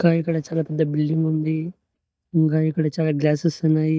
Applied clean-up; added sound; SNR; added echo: neural mask model DeepFilterNet 3.